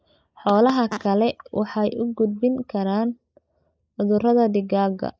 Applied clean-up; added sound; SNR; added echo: neural mask model Resemble Enhance denoiser.